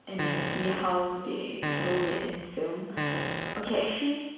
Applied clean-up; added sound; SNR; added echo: none; Fart; 2 dB; reverberation time 1.1 s.